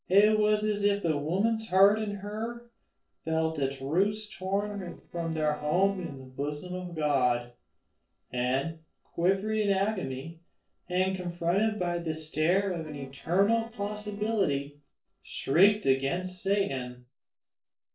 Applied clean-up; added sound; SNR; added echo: neural separator model SepFormer DNS4.